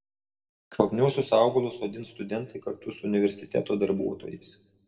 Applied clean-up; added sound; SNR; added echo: none; none; none; reverberation time 0.6 s.